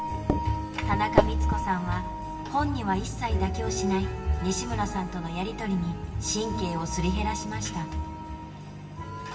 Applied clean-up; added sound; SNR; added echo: none; Microwave oven; 6 dB; reverberation time 0.9 s.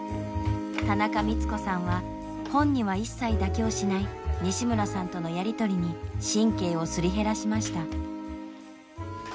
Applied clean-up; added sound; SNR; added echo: none; none; none; none.